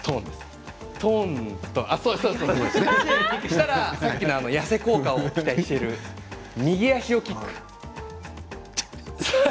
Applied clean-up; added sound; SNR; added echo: none; none; none; none.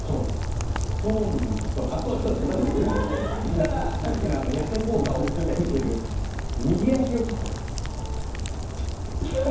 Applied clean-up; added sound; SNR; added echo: none; Rain; 1 dB; reverberation time 0.9 s.